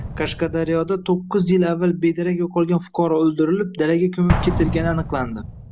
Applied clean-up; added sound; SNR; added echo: none; Explosion; 9 dB; none.